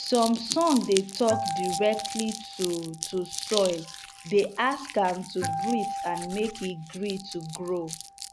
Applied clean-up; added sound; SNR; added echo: none; Acoustic guitar + Crumpling, crinkling; 7 dB; none.